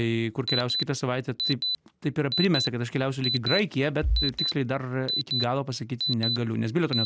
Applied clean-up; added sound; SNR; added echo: none; Alarm; 5 dB; none.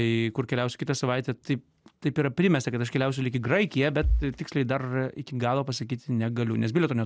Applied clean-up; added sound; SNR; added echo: none; none; none; none.